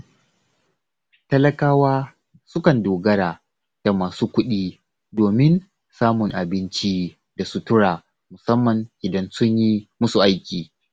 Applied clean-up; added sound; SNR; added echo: none; none; none; none.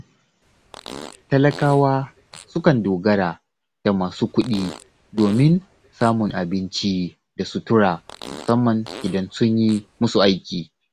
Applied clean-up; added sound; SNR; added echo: none; Fart; 19 dB; none.